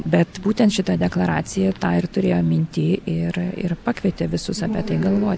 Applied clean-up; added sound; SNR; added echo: none; none; none; none.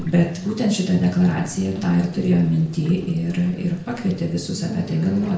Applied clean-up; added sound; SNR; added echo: none; Gurgling; 20 dB; reverberation time 0.5 s.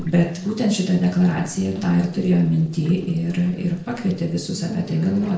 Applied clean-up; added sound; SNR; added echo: neural separator model SepFormer DNS4.